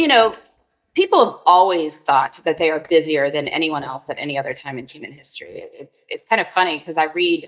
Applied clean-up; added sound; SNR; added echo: neural mask model DeepFilterNet 3.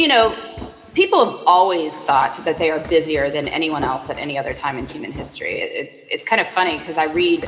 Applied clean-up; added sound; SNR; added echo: none; Run; 19 dB; reverberation time 2.1 s.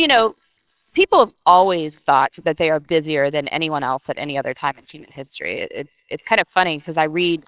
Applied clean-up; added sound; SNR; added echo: neural separator model SepFormer WHAMR!.